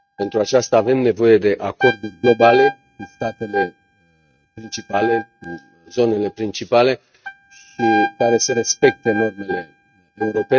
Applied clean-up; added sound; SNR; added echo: neural mask model RNNoise.